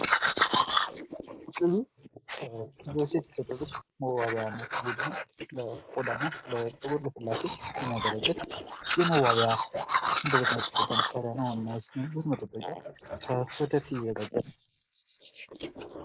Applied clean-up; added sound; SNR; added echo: neural mask model Resemble Enhance denoiser.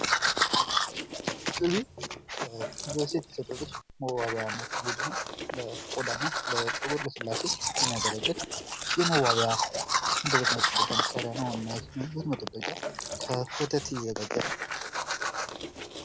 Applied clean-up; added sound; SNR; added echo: none; Domestic sounds, home sounds; -2 dB; none.